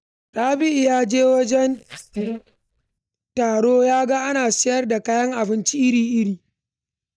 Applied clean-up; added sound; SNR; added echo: neural mask model DeepFilterNet 3.